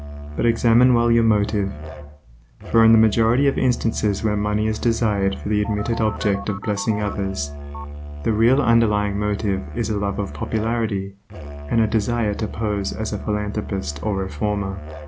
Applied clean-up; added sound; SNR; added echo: none; Musical instrument + Telephone; 10 dB; none.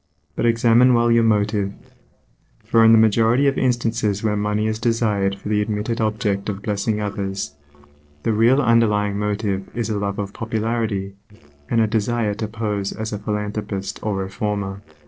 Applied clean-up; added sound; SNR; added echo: neural separator model SepFormer DNS4.